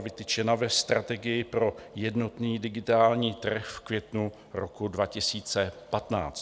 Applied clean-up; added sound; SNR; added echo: none; none; none; none.